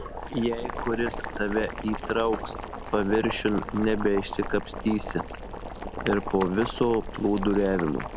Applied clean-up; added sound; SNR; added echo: none; Boiling; 7 dB; none.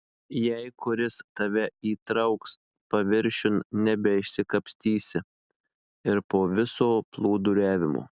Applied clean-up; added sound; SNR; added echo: none; none; none; none.